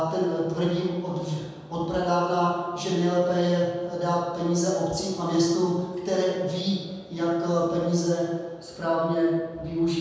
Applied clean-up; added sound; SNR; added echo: none; none; none; reverberation time 1.2 s.